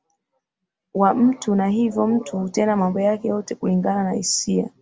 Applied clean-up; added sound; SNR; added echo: none; none; none; none.